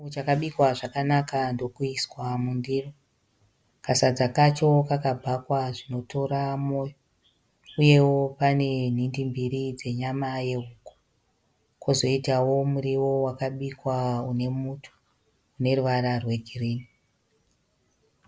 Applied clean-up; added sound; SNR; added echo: none; none; none; none.